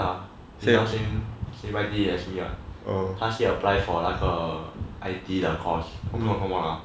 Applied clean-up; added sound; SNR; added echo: none; none; none; none.